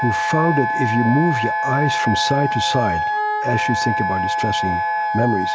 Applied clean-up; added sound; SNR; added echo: none; Wind instrument, woodwind instrument; -1 dB; none.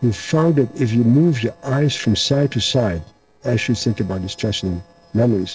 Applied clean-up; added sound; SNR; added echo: neural separator model SepFormer DNS4.